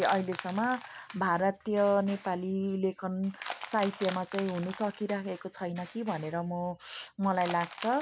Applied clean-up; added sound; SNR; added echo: none; Crushing; 15 dB; none.